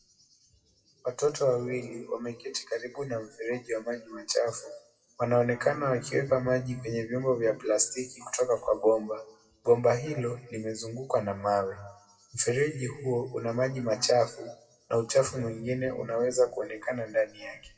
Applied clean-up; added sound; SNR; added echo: classical method WPE with log-MMSE.